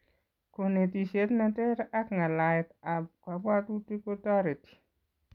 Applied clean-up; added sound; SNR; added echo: none; none; none; none.